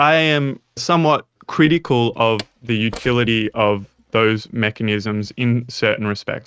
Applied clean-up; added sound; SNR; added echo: neural mask model RNNoise.